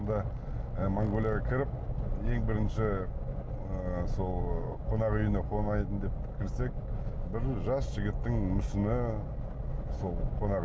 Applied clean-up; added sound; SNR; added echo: none; none; none; none.